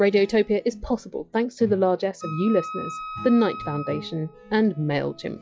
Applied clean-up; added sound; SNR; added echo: classical method log-MMSE.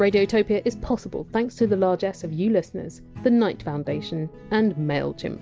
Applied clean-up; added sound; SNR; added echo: none; none; none; none.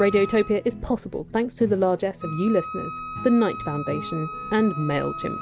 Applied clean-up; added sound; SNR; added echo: none; Wind instrument, woodwind instrument; 12 dB; none.